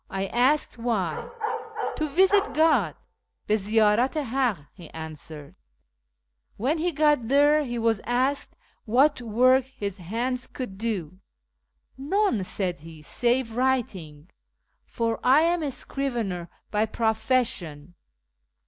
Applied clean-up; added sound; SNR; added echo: none; Bark; 7 dB; none.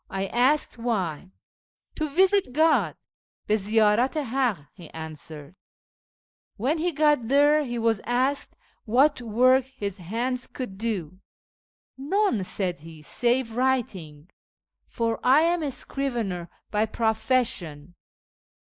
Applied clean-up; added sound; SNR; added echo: neural mask model Resemble Enhance denoiser.